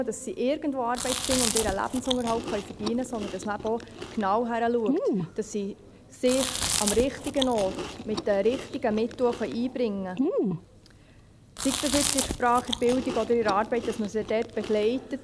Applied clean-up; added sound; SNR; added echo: none; Chewing, mastication; 3 dB; none.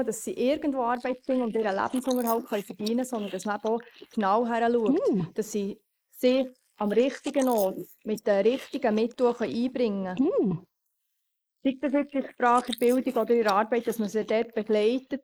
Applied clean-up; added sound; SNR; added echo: neural mask model Resemble Enhance denoiser.